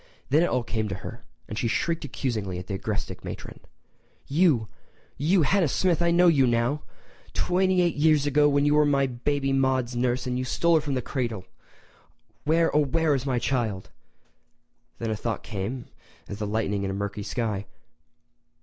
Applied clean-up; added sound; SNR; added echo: none; none; none; none.